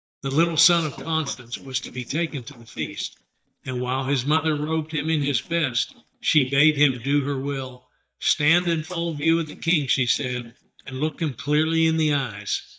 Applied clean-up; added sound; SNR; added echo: neural mask model DeepFilterNet 3.